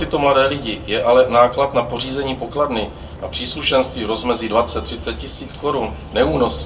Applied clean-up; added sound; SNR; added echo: none; Bird; 14 dB; reverberation time 0.2 s.